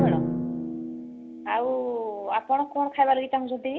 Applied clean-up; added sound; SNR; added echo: none; Drum; 4 dB; none.